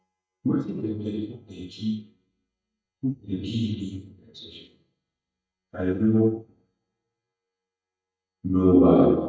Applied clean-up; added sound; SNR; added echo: neural mask model DeepFilterNet 3.